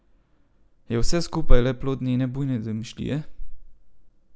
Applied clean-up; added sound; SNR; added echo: none; none; none; none.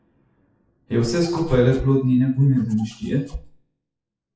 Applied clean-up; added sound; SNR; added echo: classical method WPE with log-MMSE.